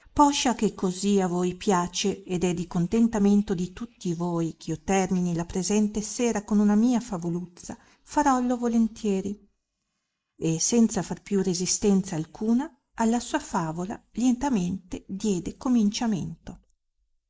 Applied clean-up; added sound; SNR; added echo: neural mask model Resemble Enhance denoiser.